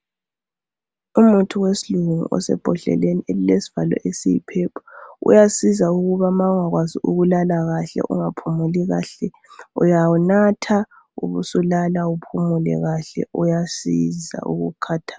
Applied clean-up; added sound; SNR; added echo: none; none; none; none.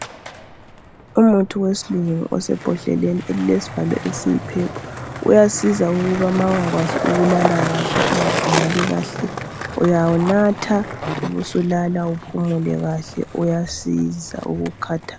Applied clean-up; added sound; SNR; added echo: none; Skateboard; 7 dB; none.